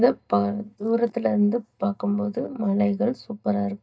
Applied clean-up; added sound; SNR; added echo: neural mask model DeepFilterNet 3.